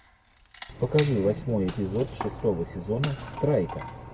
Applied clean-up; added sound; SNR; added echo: none; Wood; 11 dB; none.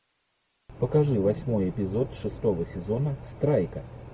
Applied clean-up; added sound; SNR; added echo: none; none; none; none.